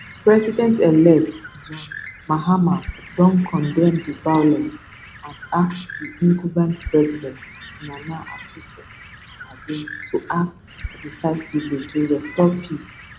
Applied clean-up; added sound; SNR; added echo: none; Bird; 17 dB; none.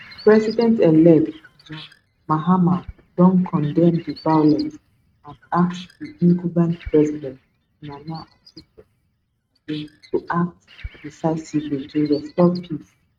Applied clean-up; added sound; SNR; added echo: neural mask model RNNoise.